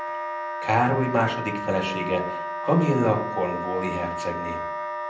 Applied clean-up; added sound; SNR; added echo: none; Wind instrument, woodwind instrument; 5 dB; reverberation time 0.6 s.